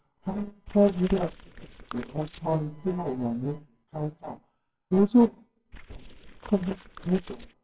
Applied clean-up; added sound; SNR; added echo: neural separator model SepFormer WHAMR!.